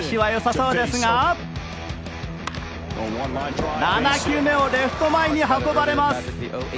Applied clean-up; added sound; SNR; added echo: none; Knock / Wood; 17 dB; none.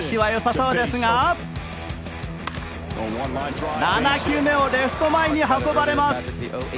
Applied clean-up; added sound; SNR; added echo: none; none; none; none.